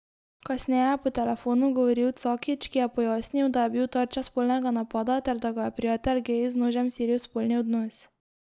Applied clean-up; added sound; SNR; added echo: none; none; none; none.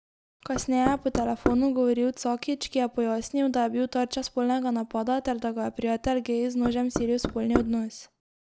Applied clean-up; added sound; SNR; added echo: none; Knock; 5 dB; none.